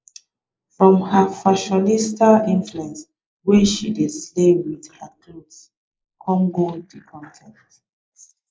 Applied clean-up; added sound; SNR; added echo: neural mask model Resemble Enhance denoiser.